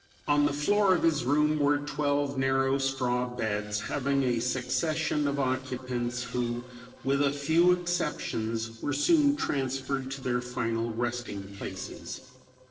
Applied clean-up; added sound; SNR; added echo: neural separator model SepFormer DNS4.